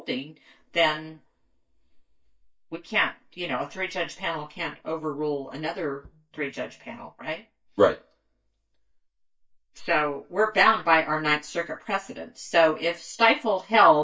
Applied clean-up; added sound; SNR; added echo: neural mask model DeepFilterNet 3.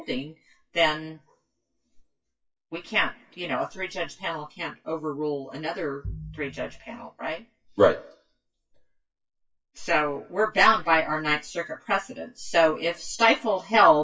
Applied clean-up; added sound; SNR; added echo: classical method WPE with log-MMSE.